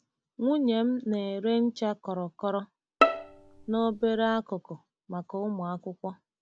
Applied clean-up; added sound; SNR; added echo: none; Bowed string instrument; 0 dB; none.